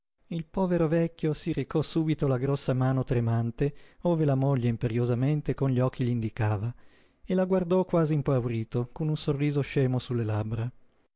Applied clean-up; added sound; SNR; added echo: none; none; none; none.